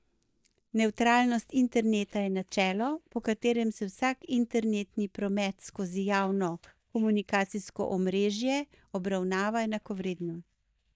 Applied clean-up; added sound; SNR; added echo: neural mask model DeepFilterNet 3.